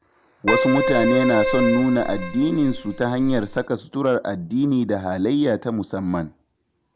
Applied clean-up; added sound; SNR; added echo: none; Keyboard (musical); 2 dB; none.